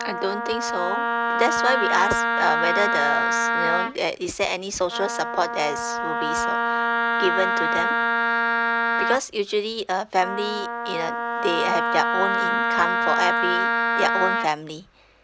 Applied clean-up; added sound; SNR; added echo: none; Wind instrument, woodwind instrument; -3 dB; none.